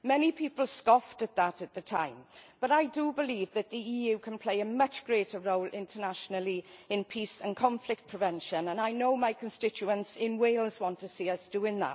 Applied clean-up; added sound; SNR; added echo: none; none; none; none.